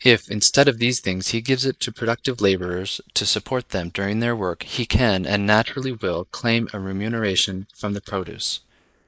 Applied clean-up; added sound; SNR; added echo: neural mask model Resemble Enhance denoiser.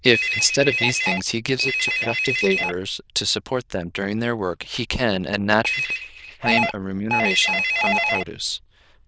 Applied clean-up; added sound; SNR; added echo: neural diffusion model UNIVERSE++.